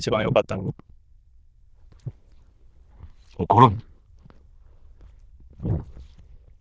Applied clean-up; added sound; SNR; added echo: neural diffusion model UNIVERSE++.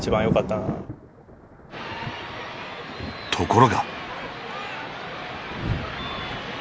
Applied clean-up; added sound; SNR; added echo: none; Thunder; 9 dB; none.